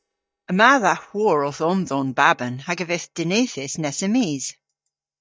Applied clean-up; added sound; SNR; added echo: neural mask model DeepFilterNet 3.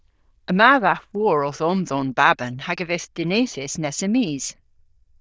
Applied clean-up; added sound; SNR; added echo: neural diffusion model UNIVERSE++.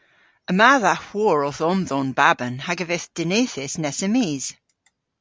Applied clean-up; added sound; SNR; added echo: none; none; none; none.